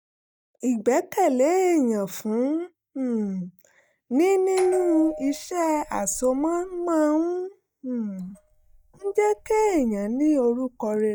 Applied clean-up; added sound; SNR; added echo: neural mask model DeepFilterNet 3.